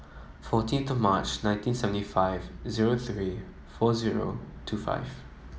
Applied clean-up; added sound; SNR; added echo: none; none; none; none.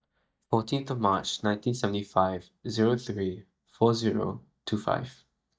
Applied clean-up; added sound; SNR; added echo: neural mask model DeepFilterNet 3.